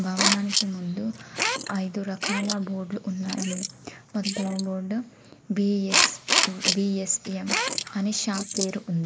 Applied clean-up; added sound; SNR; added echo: neural mask model Resemble Enhance denoiser.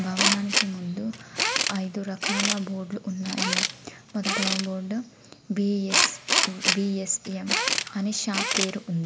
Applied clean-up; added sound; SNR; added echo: none; Tools; -2 dB; none.